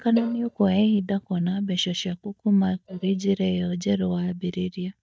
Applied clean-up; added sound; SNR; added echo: neural mask model DeepFilterNet 3.